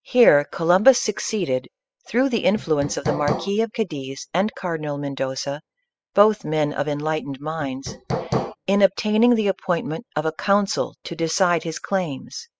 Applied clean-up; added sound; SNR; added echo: classical method spectral subtraction.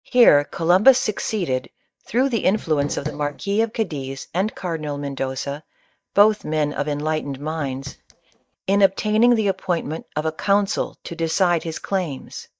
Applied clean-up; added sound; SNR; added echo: neural mask model DeepFilterNet 3.